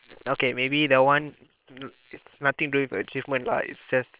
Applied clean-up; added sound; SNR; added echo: neural separator model SepFormer WHAM!.